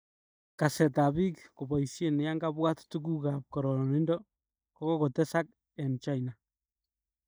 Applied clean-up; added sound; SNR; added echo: neural mask model DeepFilterNet 3.